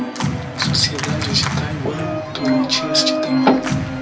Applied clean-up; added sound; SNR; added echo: none; Organ; -2 dB; reverberation time 0.2 s.